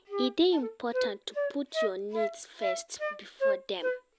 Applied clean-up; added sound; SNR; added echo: none; Wind instrument, woodwind instrument; 1 dB; none.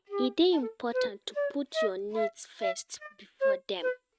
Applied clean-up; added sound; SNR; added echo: neural mask model RNNoise.